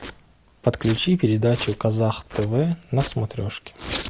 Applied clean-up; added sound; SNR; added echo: none; Domestic sounds, home sounds; 12 dB; none.